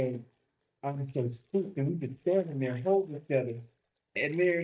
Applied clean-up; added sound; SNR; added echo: neural mask model DeepFilterNet 3.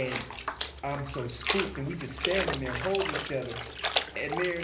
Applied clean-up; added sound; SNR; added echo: none; Trickle, dribble / Splash, splatter; 1 dB; reverberation time 0.5 s.